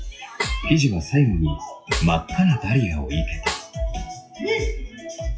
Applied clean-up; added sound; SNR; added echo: classical method WPE with log-MMSE.